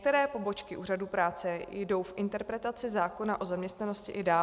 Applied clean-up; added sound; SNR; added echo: none; none; none; none.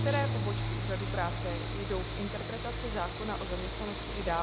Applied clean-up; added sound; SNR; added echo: none; Train + Bass guitar; -4 dB; none.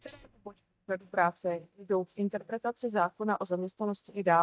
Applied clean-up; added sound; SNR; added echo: neural mask model DeepFilterNet 3.